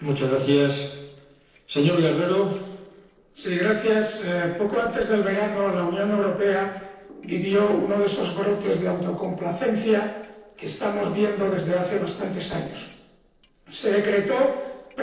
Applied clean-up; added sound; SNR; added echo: neural separator model SepFormer DNS4.